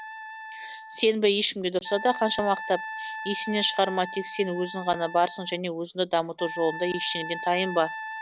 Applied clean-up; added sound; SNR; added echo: none; Wind instrument, woodwind instrument; 11 dB; none.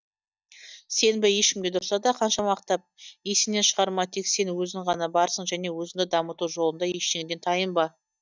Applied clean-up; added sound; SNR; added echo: neural mask model DeepFilterNet 3.